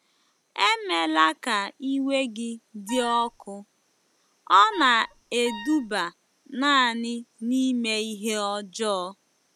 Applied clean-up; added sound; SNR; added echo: none; Wind instrument, woodwind instrument; 15 dB; none.